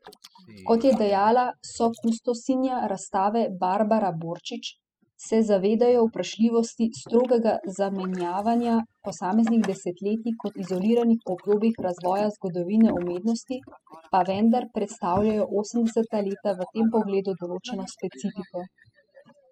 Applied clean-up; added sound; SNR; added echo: classical method spectral subtraction.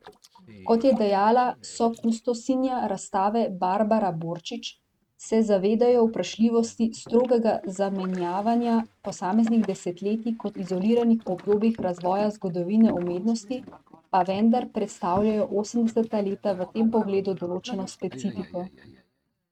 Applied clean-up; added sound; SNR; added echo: neural mask model RNNoise.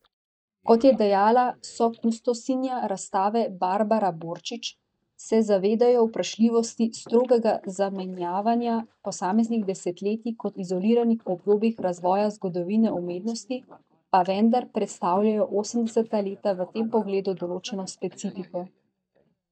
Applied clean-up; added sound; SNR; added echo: neural mask model DeepFilterNet 3.